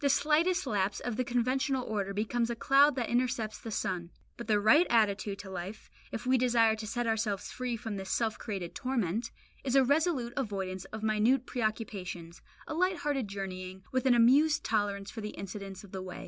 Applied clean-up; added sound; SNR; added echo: none; none; none; none.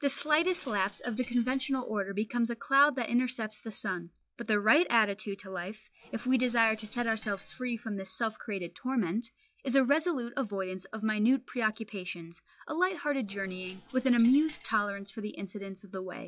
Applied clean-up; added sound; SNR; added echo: classical method log-MMSE.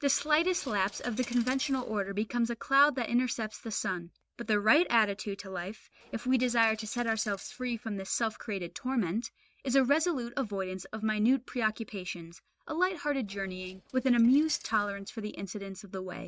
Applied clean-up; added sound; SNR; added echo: neural mask model RNNoise.